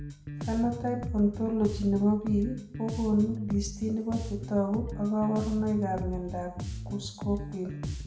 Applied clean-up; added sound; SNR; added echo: none; Bass guitar; 7 dB; reverberation time 0.6 s.